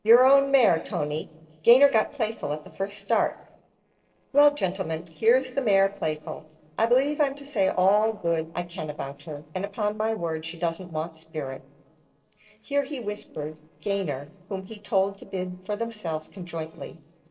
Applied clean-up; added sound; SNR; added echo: neural separator model SepFormer DNS4.